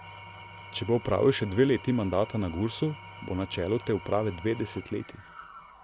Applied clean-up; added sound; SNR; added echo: none; Engine / Tools; 16 dB; none.